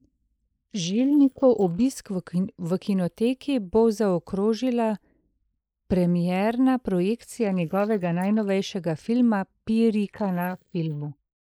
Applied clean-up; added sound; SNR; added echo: neural mask model Resemble Enhance denoiser.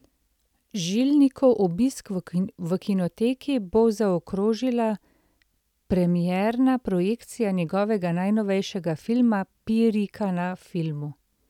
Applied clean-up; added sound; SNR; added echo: none; none; none; none.